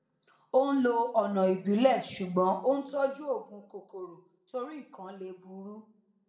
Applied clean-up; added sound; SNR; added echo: none; none; none; reverberation time 0.5 s.